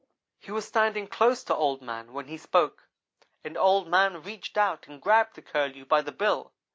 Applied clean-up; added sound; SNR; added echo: none; none; none; none.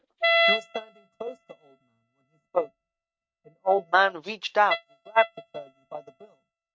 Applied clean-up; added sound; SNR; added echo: neural mask model RNNoise.